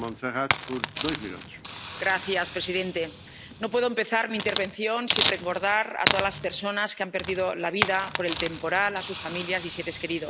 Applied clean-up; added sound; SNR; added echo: none; Hiss; 5 dB; none.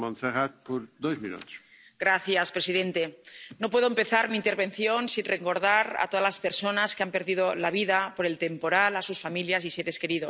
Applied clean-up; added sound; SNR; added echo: none; none; none; none.